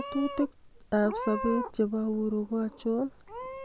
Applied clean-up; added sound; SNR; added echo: none; Meow / Purr; 10 dB; none.